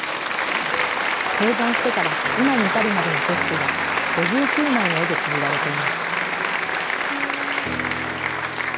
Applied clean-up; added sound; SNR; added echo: none; Applause; -4 dB; none.